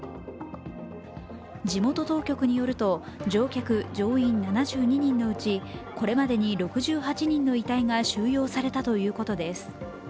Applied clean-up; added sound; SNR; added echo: none; none; none; none.